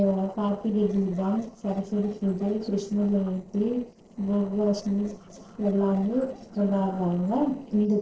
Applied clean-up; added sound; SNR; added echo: neural separator model SepFormer DNS4.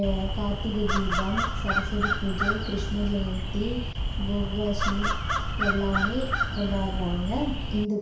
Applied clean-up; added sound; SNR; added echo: none; Crow; -2 dB; reverberation time 0.6 s.